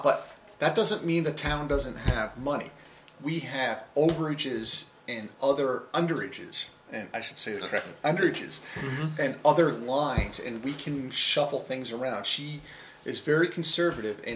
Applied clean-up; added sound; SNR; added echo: none; none; none; none.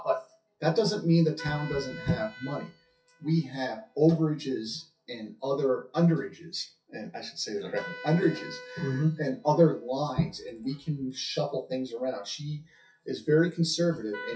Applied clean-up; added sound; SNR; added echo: classical method WPE with log-MMSE.